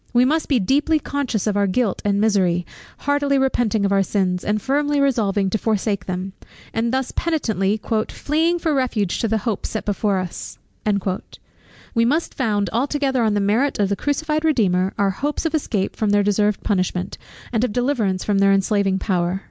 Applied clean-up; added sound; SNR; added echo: none; none; none; none.